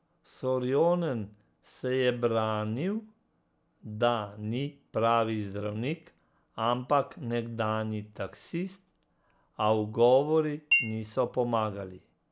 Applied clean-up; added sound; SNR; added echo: none; Chink, clink; 2 dB; none.